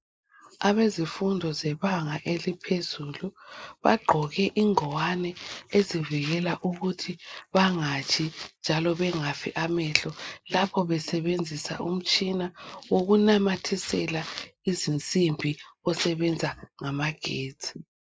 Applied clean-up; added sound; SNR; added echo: neural mask model Resemble Enhance denoiser.